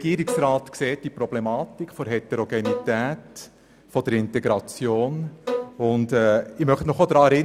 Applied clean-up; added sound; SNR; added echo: none; Bowed string instrument; 11 dB; none.